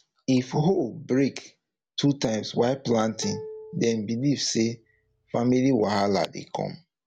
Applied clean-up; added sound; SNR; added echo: none; Plucked string instrument; 17 dB; none.